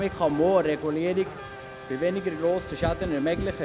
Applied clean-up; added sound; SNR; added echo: none; Wind / Rain + Race car, auto racing / Accelerating, revving, vroom; 10 dB; none.